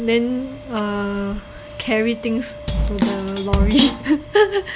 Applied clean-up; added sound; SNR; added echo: none; Drum kit; 1 dB; none.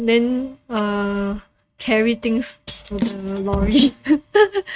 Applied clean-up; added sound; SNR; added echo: neural mask model RNNoise.